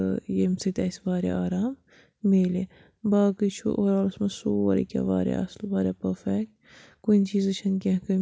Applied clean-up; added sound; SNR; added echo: none; none; none; none.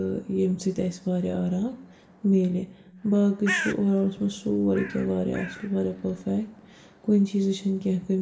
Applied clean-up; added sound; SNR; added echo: none; Bird; 15 dB; reverberation time 0.7 s.